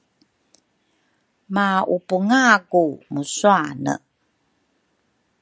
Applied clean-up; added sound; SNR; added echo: none; none; none; none.